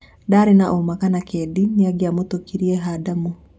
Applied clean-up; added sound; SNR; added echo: none; none; none; none.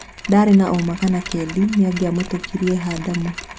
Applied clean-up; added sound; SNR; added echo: none; Mechanisms; 15 dB; none.